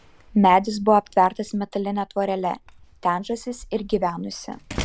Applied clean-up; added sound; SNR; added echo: none; Slam; 17 dB; none.